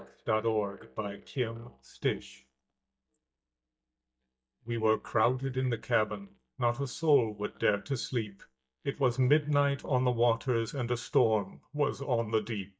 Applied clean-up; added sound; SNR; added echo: neural mask model DeepFilterNet 3.